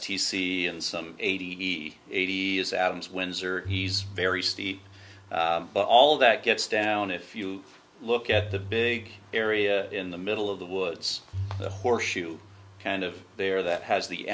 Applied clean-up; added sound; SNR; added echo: none; Bowed string instrument; 12 dB; none.